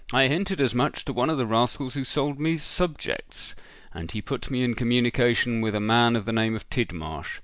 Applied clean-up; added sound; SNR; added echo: none; none; none; none.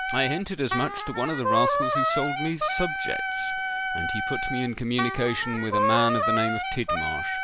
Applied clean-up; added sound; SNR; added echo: none; Wind instrument, woodwind instrument; -2 dB; none.